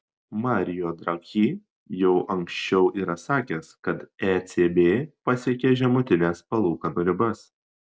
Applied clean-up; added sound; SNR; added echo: none; none; none; none.